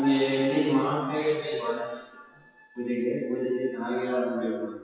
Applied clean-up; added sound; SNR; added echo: classical method WPE with log-MMSE.